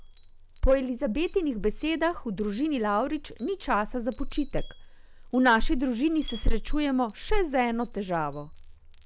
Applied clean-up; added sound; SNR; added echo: none; Glass; 14 dB; none.